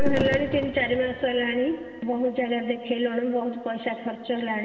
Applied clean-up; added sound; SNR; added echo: none; Fireworks; 6 dB; reverberation time 2.5 s.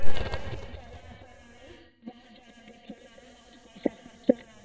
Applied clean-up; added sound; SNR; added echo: neural mask model DeepFilterNet 3.